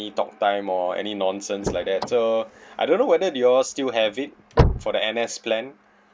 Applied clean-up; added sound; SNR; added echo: none; Slam / Car; 4 dB; none.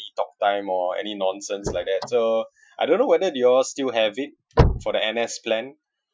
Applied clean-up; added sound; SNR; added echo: classical method Wiener filter.